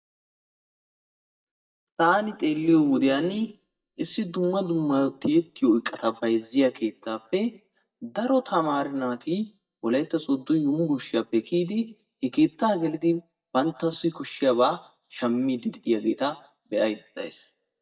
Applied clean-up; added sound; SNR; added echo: neural mask model DeepFilterNet 3.